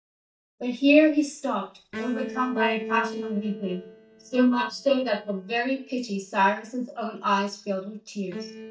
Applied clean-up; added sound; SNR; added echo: neural mask model DeepFilterNet 3.